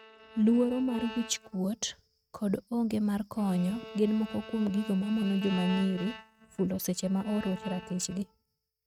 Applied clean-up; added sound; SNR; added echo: neural mask model RNNoise.